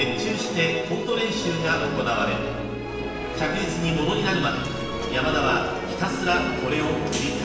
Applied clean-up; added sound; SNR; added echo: none; Musical instrument; 6 dB; reverberation time 1.2 s.